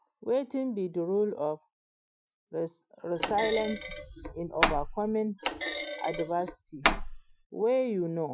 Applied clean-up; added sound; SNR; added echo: classical method Wiener filter.